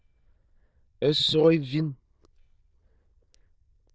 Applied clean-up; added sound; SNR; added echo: neural diffusion model UNIVERSE++.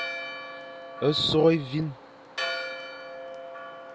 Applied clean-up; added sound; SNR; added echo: none; Church bell; 8 dB; none.